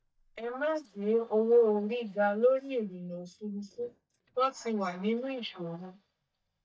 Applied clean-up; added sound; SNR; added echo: neural mask model DeepFilterNet 3.